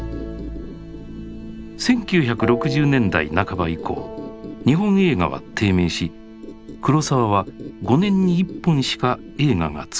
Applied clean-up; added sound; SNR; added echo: none; Squeak; 17 dB; none.